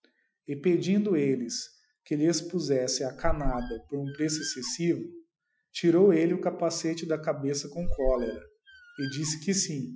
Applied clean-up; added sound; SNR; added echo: classical method Wiener filter.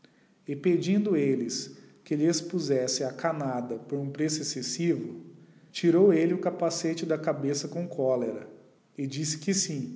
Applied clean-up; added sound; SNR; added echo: none; none; none; none.